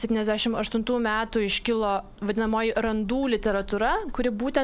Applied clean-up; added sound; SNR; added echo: none; Clock; 14 dB; none.